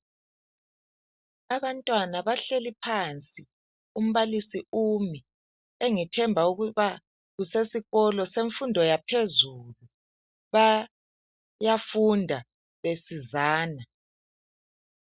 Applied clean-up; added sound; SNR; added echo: none; none; none; none.